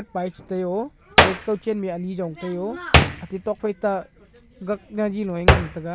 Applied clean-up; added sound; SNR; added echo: none; Hands; -3 dB; none.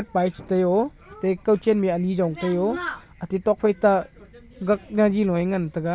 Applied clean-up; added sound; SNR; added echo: none; none; none; none.